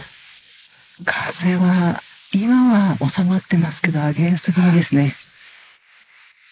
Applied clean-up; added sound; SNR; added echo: neural mask model Resemble Enhance denoiser.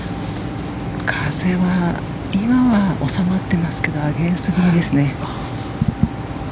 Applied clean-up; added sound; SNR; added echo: none; none; none; none.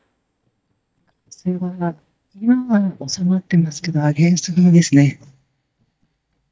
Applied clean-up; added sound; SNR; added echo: neural mask model DeepFilterNet 3.